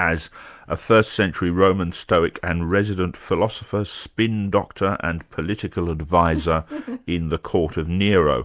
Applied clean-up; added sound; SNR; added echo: none; none; none; none.